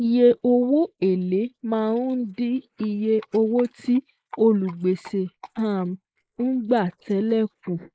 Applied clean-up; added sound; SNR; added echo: neural mask model Resemble Enhance denoiser.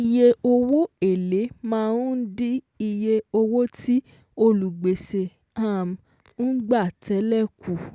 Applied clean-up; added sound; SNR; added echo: none; none; none; none.